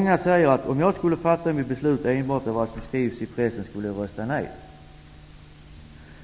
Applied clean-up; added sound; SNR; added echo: none; none; none; none.